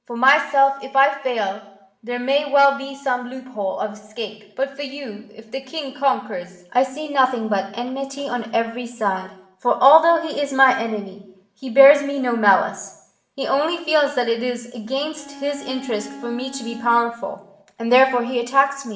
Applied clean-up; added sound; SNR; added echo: none; Bowed string instrument; 16 dB; reverberation time 0.7 s.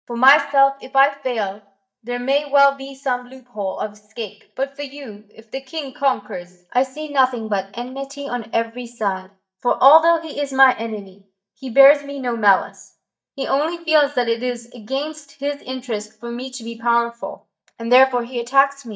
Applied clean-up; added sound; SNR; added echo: neural mask model DeepFilterNet 3.